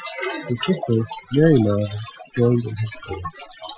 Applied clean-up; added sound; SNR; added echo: classical method Wiener filter.